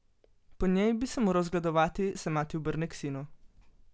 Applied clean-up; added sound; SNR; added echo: none; none; none; none.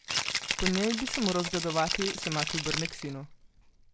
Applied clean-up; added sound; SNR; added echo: none; Rattle (instrument); 2 dB; none.